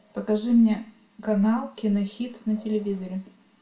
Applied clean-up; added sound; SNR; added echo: none; none; none; reverberation time 0.2 s.